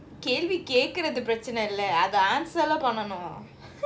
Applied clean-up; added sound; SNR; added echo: none; none; none; none.